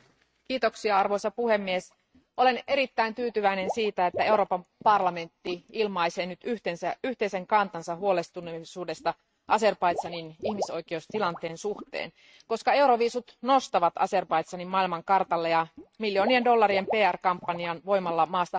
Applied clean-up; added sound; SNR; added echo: neural mask model RNNoise.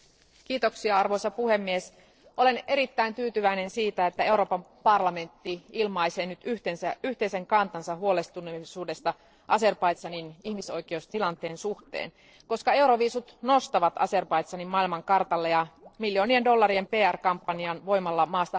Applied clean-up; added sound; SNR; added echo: neural separator model SepFormer DNS4.